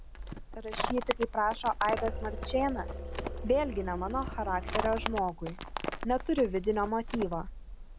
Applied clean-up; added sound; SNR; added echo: none; Musical instrument + Livestock, farm animals, working animals; 5 dB; none.